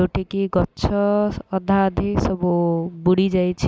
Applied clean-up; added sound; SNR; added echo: none; none; none; none.